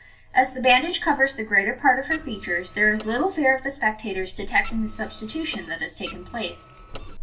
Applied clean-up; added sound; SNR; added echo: none; Printer; 18 dB; reverberation time 0.1 s.